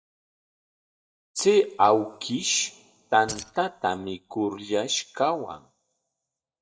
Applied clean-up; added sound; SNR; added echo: neural mask model DeepFilterNet 3.